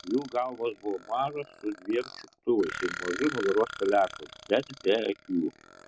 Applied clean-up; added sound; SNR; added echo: none; Burping, eructation; 13 dB; none.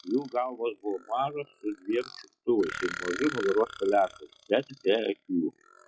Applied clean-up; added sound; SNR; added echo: classical method log-MMSE.